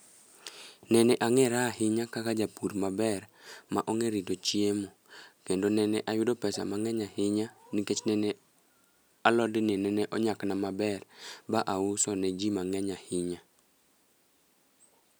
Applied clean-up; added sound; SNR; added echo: none; none; none; none.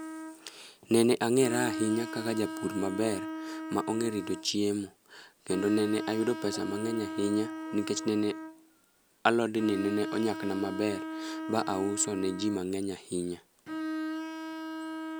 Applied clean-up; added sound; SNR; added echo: none; Bowed string instrument; 7 dB; none.